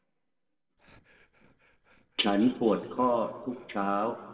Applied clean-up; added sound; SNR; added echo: neural separator model SepFormer DNS4.